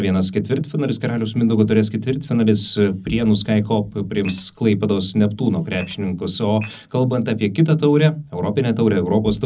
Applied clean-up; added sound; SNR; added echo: none; Dishes, pots, and pans / Glass; 19 dB; reverberation time 0.4 s.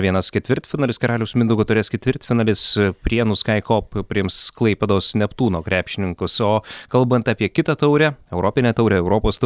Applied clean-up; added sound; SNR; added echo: none; none; none; none.